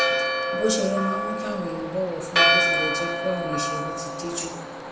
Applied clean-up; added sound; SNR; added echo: none; Church bell; -5 dB; reverberation time 0.7 s.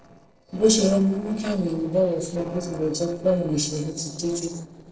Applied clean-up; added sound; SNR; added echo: neural separator model SepFormer DNS4.